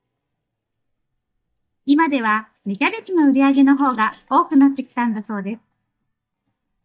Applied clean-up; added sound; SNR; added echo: neural mask model DeepFilterNet 3.